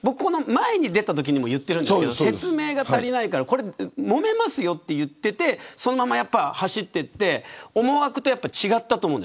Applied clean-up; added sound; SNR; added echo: none; none; none; none.